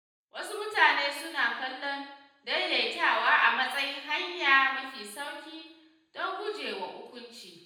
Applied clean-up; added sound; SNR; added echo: none; none; none; reverberation time 0.8 s.